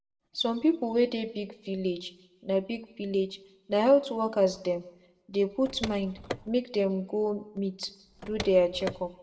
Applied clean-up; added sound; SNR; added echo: none; Car; 11 dB; reverberation time 0.7 s.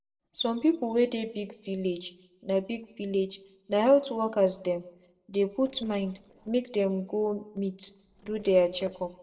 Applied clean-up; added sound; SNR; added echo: neural separator model SepFormer DNS4.